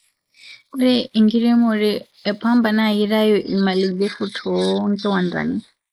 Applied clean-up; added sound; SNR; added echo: neural mask model Resemble Enhance denoiser.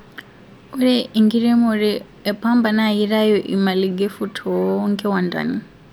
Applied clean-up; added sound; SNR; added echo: none; none; none; none.